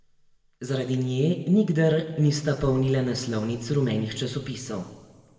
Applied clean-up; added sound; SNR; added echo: none; none; none; reverberation time 1.5 s.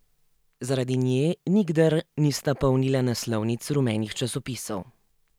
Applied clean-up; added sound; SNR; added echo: none; none; none; none.